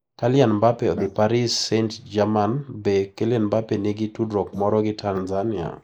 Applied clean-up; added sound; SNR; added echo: neural mask model Resemble Enhance denoiser.